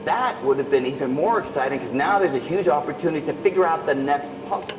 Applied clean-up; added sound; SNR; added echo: none; Mechanical fan; 14 dB; reverberation time 1.2 s.